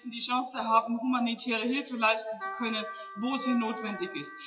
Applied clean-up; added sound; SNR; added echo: classical method WPE with log-MMSE.